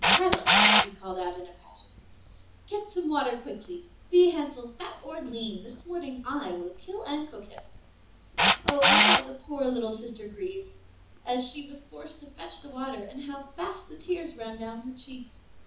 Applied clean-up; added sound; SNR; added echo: none; Camera; -4 dB; reverberation time 0.6 s.